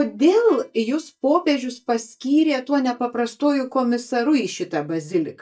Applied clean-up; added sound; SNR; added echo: neural mask model DeepFilterNet 3.